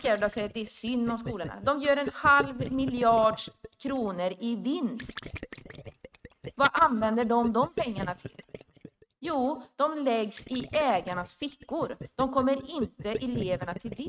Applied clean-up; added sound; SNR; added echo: neural mask model RNNoise.